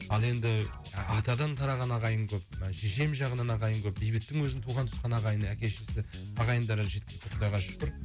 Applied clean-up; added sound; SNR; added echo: none; none; none; none.